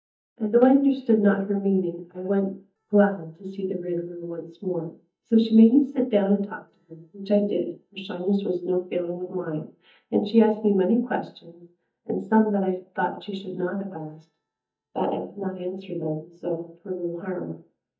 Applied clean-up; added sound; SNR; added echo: neural mask model DeepFilterNet 3.